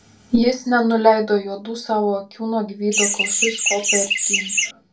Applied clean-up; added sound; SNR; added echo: none; Chirp, tweet; -1 dB; reverberation time 0.2 s.